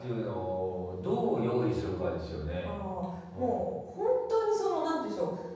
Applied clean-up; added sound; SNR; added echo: none; none; none; reverberation time 1.1 s.